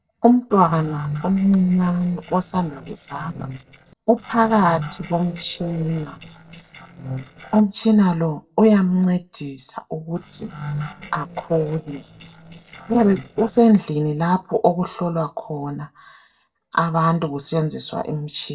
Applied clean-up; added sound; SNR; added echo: neural separator model SepFormer DNS4.